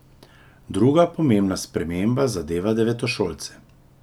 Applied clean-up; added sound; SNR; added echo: none; none; none; none.